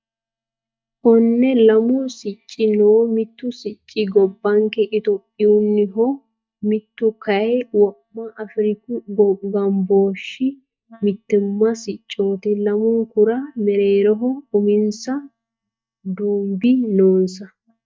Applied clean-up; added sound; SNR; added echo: neural mask model DeepFilterNet 3.